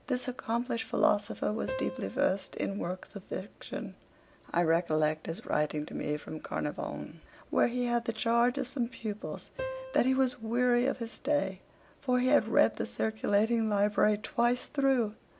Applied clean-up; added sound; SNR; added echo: none; Piano; 15 dB; none.